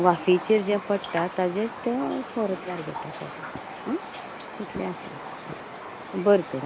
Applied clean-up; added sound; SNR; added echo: none; Raindrop; 10 dB; none.